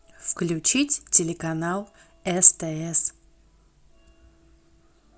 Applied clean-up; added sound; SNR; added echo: none; none; none; none.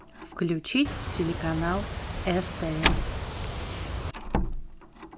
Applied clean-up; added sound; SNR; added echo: none; Slam + Boat, Water vehicle; 5 dB; none.